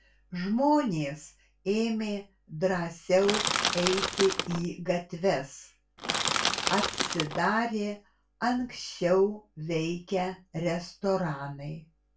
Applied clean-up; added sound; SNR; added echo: none; Crushing; 0 dB; reverberation time 0.2 s.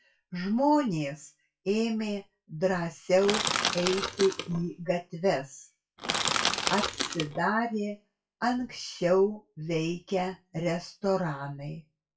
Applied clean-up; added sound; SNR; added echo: classical method WPE with log-MMSE.